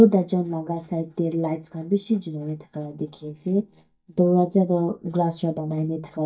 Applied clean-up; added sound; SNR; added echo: neural mask model DeepFilterNet 3.